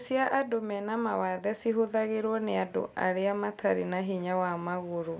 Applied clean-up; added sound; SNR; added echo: none; none; none; none.